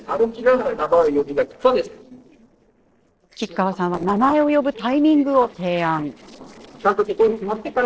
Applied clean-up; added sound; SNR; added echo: neural separator model SepFormer DNS4.